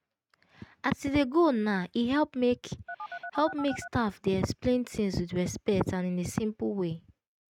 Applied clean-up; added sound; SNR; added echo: neural mask model RNNoise.